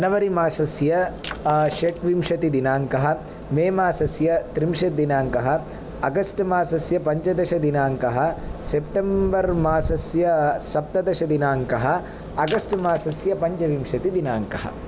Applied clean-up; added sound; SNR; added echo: none; Shatter; 16 dB; none.